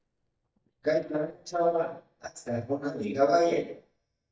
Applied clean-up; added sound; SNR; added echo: neural mask model DeepFilterNet 3.